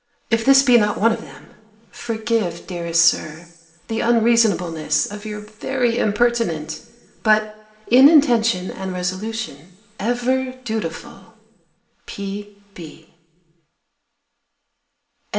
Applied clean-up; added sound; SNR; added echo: none; none; none; reverberation time 1.7 s.